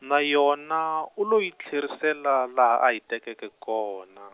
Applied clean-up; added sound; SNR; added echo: none; none; none; none.